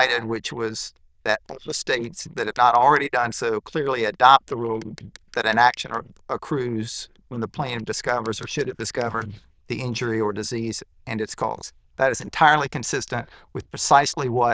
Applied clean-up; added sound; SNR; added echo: neural diffusion model UNIVERSE++.